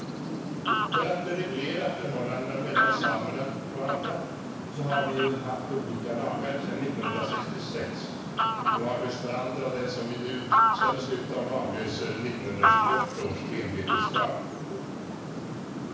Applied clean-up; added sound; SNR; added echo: none; Fowl; -3 dB; reverberation time 1.1 s.